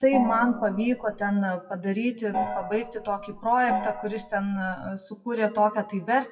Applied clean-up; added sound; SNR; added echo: classical method WPE with log-MMSE.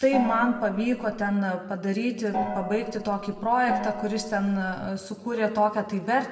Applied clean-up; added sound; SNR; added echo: none; Gong; 7 dB; reverberation time 0.8 s.